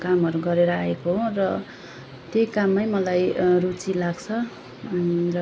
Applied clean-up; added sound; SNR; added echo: none; none; none; none.